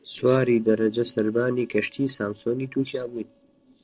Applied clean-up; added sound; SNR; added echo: neural separator model SepFormer DNS4.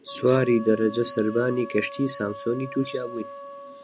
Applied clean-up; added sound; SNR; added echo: none; Wind instrument, woodwind instrument; 14 dB; none.